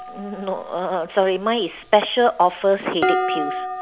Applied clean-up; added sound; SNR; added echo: none; Dishes, pots, and pans; 7 dB; none.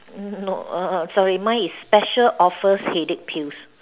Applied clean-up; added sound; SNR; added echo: none; none; none; none.